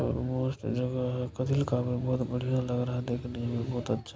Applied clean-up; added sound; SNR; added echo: none; none; none; none.